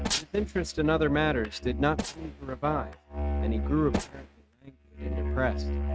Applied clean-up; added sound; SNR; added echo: neural mask model RNNoise.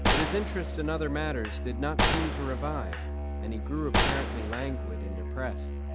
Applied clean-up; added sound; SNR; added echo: none; Musical instrument + Gunshot, gunfire; -5 dB; none.